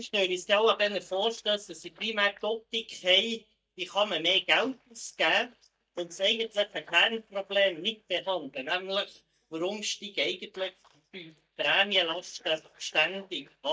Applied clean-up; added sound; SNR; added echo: neural mask model DeepFilterNet 3.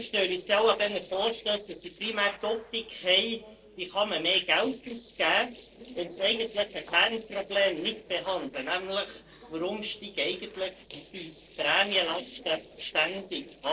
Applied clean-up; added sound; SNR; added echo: neural separator model SepFormer DNS4.